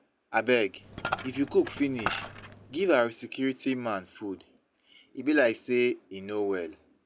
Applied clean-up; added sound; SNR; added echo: none; Coin (dropping); 8 dB; none.